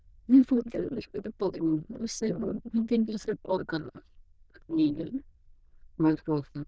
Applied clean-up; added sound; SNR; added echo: neural diffusion model UNIVERSE++.